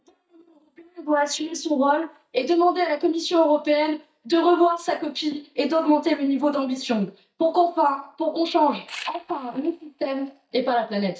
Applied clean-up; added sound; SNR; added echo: neural mask model DeepFilterNet 3.